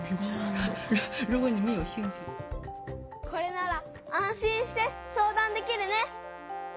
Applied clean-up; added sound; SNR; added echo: none; Brass instrument; 16 dB; none.